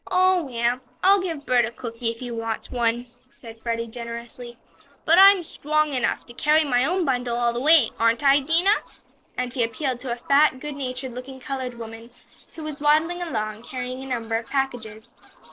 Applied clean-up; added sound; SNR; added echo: neural separator model SepFormer DNS4.